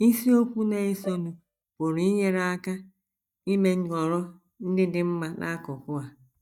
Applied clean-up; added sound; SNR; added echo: neural mask model DeepFilterNet 3.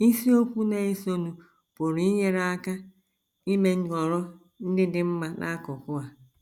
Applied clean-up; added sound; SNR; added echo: none; none; none; none.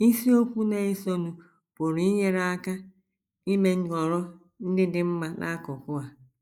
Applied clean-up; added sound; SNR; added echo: neural mask model Resemble Enhance denoiser.